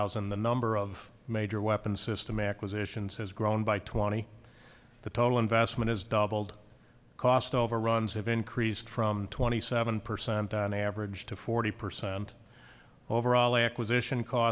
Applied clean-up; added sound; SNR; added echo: none; none; none; none.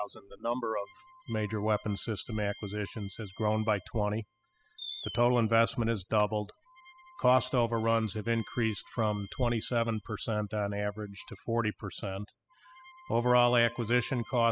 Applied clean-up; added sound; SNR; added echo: classical method spectral subtraction.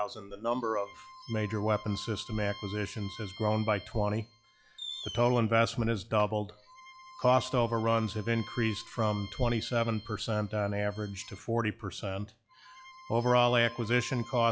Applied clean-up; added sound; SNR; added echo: classical method log-MMSE.